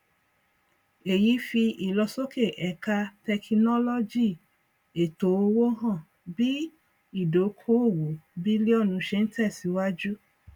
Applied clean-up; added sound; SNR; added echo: none; none; none; none.